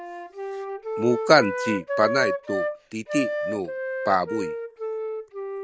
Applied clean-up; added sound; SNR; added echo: none; Wind instrument, woodwind instrument; 4 dB; none.